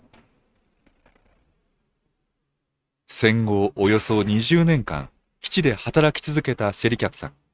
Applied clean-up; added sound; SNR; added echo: neural mask model RNNoise.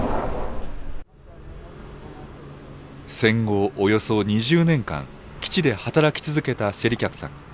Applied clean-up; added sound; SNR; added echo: none; none; none; none.